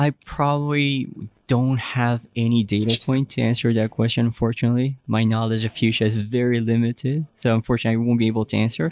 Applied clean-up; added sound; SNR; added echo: neural mask model Resemble Enhance denoiser.